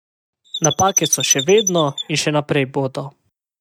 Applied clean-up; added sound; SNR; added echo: neural mask model RNNoise.